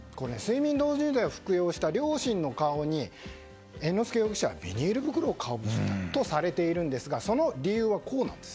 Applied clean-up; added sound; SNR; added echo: none; none; none; none.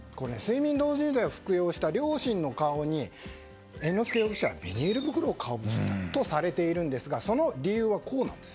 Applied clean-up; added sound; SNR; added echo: none; Bird; 14 dB; none.